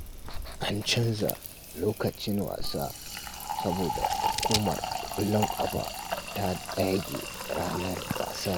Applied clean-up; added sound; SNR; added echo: none; Scissors + Fill (with liquid); 3 dB; none.